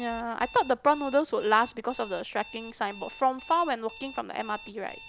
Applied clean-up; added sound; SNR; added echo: none; Alarm; 19 dB; none.